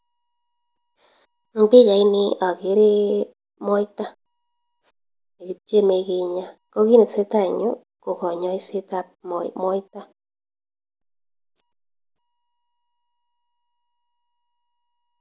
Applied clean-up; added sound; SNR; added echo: none; none; none; none.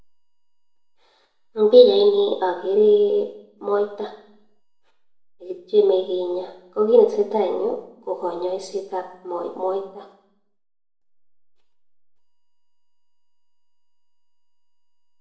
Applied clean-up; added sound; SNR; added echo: none; none; none; reverberation time 0.7 s.